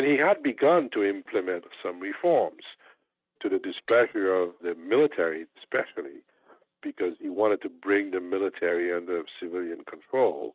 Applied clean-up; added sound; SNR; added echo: neural mask model RNNoise.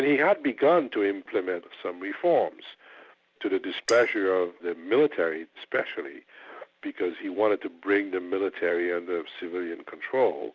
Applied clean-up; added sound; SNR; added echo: none; Cutlery, silverware; 13 dB; none.